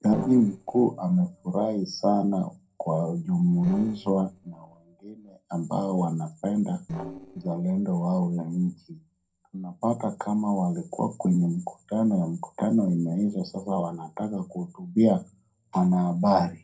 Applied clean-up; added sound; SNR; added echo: neural separator model SepFormer DNS4.